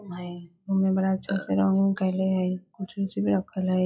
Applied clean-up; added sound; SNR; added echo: classical method log-MMSE.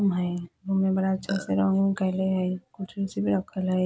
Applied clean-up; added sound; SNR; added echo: none; Burping, eructation; 11 dB; none.